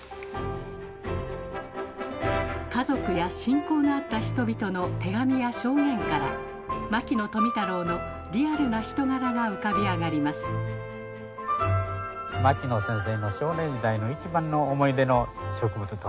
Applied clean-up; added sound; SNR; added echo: none; none; none; none.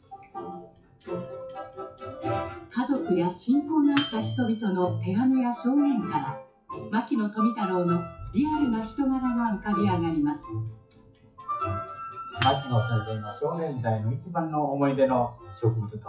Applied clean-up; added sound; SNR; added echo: classical method WPE with log-MMSE.